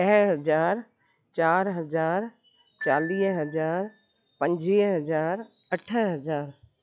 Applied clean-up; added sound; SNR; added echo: classical method log-MMSE.